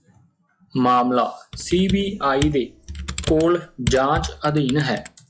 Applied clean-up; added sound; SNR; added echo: classical method log-MMSE.